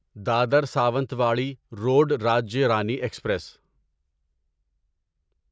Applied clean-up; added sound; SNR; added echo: none; none; none; none.